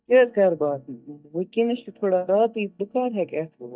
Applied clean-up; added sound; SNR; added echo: neural mask model DeepFilterNet 3.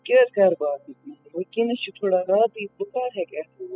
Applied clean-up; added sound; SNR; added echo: classical method spectral subtraction.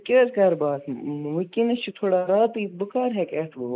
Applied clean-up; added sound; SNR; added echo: neural mask model Resemble Enhance denoiser.